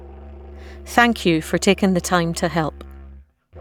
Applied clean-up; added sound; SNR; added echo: none; Musical instrument; 17 dB; none.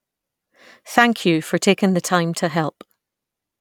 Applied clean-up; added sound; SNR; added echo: none; none; none; none.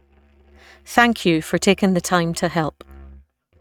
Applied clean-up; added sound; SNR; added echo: neural mask model RNNoise.